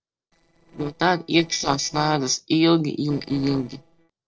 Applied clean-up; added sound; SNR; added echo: neural separator model SepFormer DNS4.